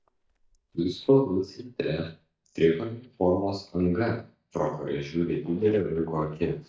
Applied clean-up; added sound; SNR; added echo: neural mask model DeepFilterNet 3.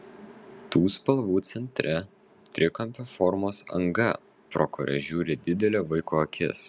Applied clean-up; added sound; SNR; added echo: none; none; none; none.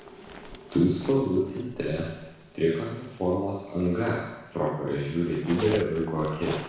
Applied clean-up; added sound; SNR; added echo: none; Zipper (clothing); 15 dB; reverberation time 1.1 s.